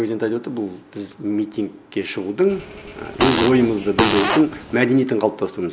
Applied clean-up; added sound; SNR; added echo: none; Fart; 3 dB; none.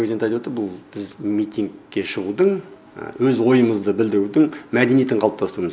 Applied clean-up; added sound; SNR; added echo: none; none; none; none.